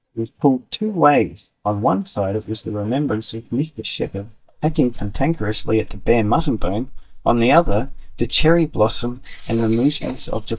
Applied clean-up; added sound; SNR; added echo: neural mask model DeepFilterNet 3.